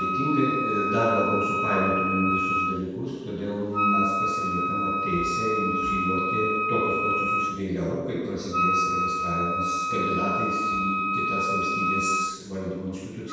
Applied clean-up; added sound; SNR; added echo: none; Wind instrument, woodwind instrument; -2 dB; reverberation time 1.2 s.